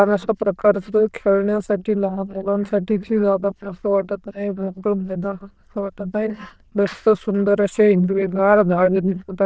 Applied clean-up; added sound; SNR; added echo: neural diffusion model UNIVERSE++.